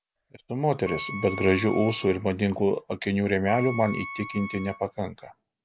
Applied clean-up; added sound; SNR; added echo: none; Wind instrument, woodwind instrument; 14 dB; none.